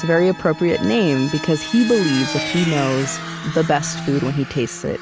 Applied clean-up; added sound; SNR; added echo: none; Vehicle; 11 dB; none.